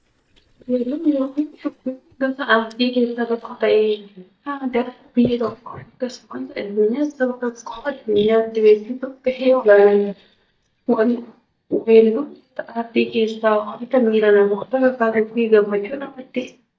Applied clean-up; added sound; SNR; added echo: neural mask model DeepFilterNet 3.